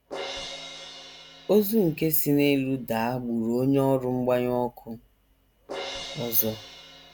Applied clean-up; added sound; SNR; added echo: none; Crash cymbal; 15 dB; none.